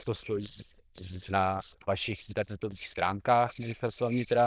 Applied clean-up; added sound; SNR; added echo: neural diffusion model UNIVERSE++.